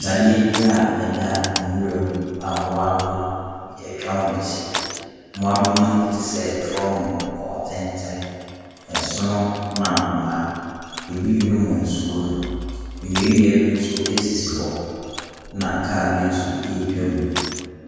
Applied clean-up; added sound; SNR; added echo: none; Crushing; 12 dB; reverberation time 2.1 s.